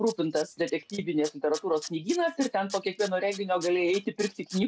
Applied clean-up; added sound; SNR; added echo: none; Tools; 17 dB; none.